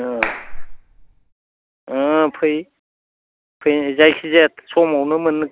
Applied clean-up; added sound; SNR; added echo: none; Clapping; 6 dB; none.